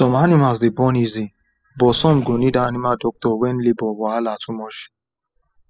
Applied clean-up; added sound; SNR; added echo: classical method spectral subtraction.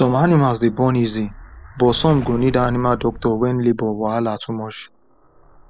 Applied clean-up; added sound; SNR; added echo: none; Explosion; 17 dB; none.